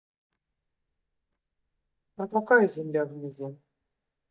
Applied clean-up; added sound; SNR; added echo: neural mask model DeepFilterNet 3.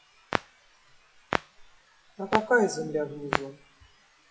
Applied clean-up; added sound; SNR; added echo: classical method WPE with log-MMSE.